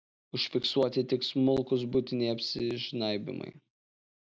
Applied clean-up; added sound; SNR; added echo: none; none; none; none.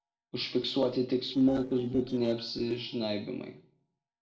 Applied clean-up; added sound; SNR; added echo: neural separator model SepFormer DNS4.